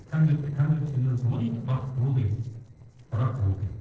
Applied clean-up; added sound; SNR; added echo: neural separator model SepFormer DNS4.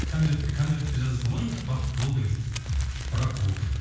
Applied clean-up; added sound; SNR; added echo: none; Crumpling, crinkling; 15 dB; reverberation time 1.2 s.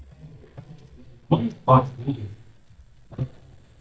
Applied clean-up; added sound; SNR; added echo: neural mask model DeepFilterNet 3.